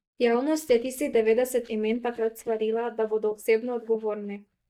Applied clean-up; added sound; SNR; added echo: neural mask model DeepFilterNet 3.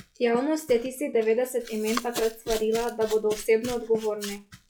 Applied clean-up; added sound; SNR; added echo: classical method log-MMSE.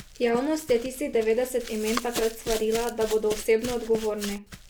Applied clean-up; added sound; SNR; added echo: none; Run; 11 dB; none.